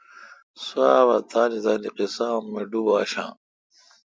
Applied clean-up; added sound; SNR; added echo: none; none; none; none.